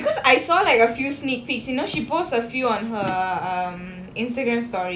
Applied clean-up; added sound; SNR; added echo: none; none; none; none.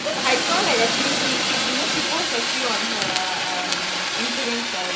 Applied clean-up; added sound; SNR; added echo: none; Fire; -5 dB; none.